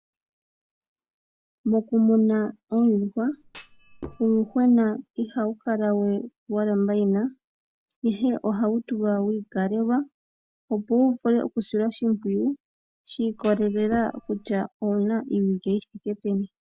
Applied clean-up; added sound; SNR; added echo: none; Thump, thud; 17 dB; none.